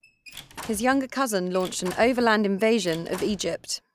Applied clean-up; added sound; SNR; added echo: none; Squeak / Slam / Wood; 19 dB; none.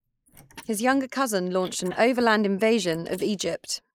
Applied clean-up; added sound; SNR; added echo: neural mask model Resemble Enhance denoiser.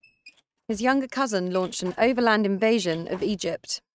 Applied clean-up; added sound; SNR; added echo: neural mask model RNNoise.